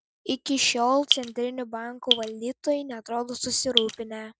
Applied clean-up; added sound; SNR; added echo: neural mask model RNNoise.